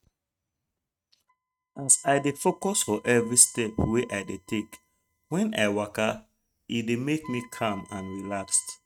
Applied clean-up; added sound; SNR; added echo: neural mask model RNNoise.